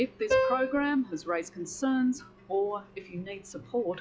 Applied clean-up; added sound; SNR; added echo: classical method log-MMSE.